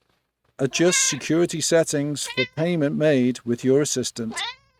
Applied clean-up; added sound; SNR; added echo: neural mask model RNNoise.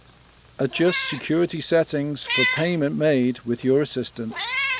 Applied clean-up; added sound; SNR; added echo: none; Meow; 7 dB; none.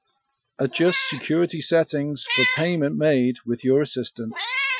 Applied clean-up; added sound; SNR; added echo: classical method Wiener filter.